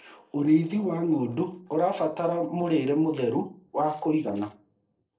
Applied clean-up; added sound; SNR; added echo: neural separator model SepFormer DNS4.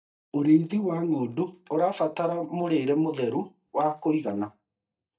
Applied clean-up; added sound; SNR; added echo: neural mask model DeepFilterNet 3.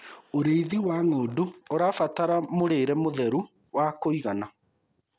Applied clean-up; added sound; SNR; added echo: none; none; none; none.